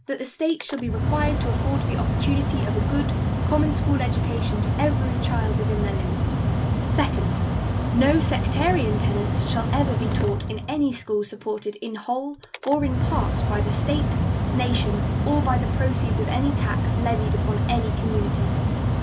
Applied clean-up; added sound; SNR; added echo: none; Mechanical fan; -5 dB; none.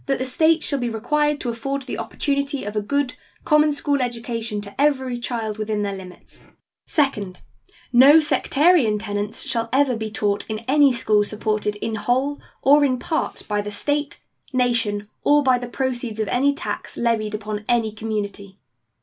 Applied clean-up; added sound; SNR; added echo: none; none; none; none.